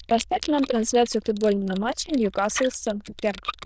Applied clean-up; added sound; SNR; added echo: neural diffusion model UNIVERSE++.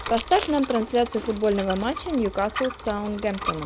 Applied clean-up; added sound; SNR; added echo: none; Chewing, mastication + Bicycle; 9 dB; none.